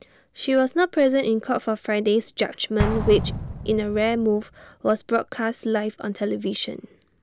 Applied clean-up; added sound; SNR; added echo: none; Explosion; 11 dB; none.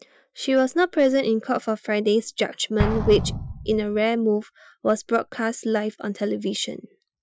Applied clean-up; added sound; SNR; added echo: classical method Wiener filter.